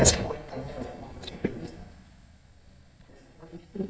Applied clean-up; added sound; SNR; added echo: neural mask model DeepFilterNet 3.